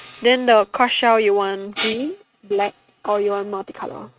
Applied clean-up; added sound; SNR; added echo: neural mask model RNNoise.